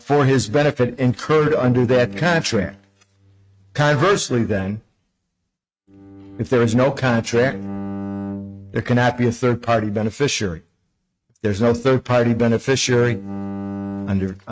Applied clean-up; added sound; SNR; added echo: neural mask model RNNoise.